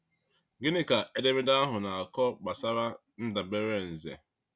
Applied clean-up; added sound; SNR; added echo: none; none; none; none.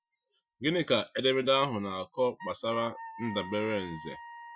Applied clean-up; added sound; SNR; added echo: classical method Wiener filter.